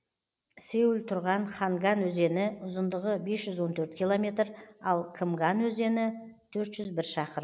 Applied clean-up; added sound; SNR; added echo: none; none; none; none.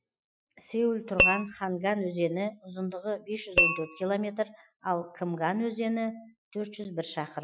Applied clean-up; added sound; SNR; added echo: classical method Wiener filter.